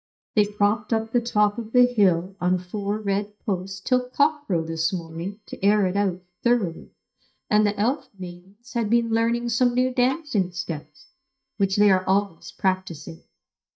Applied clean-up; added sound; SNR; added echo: neural mask model DeepFilterNet 3.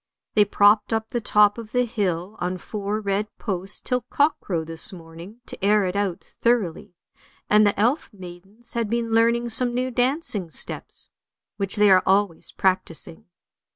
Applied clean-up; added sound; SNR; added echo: none; none; none; none.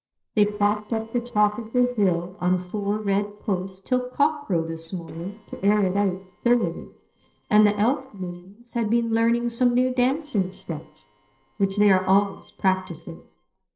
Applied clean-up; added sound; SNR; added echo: neural separator model SepFormer DNS4.